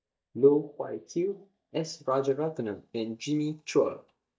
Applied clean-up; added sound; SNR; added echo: neural mask model DeepFilterNet 3.